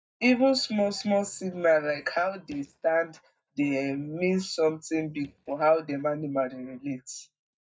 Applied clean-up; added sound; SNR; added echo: neural mask model DeepFilterNet 3.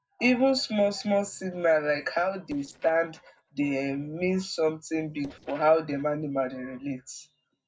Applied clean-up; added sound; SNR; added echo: neural separator model SepFormer DNS4.